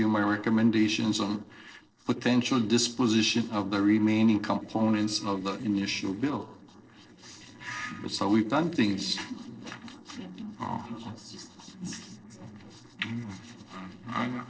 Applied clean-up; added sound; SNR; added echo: neural separator model SepFormer DNS4.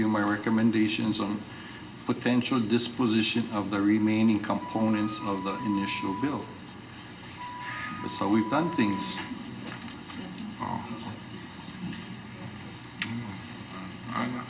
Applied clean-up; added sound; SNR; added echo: none; Wind instrument, woodwind instrument; 11 dB; reverberation time 2.4 s.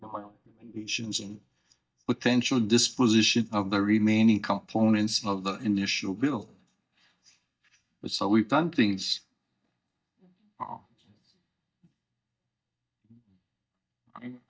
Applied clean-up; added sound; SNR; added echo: neural mask model DeepFilterNet 3.